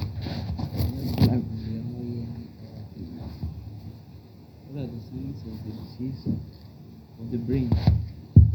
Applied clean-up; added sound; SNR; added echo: none; none; none; reverberation time 0.4 s.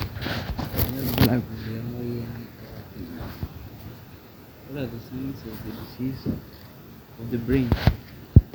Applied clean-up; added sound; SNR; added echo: none; none; none; none.